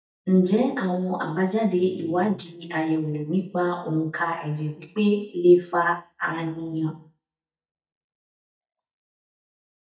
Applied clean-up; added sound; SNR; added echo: neural mask model DeepFilterNet 3.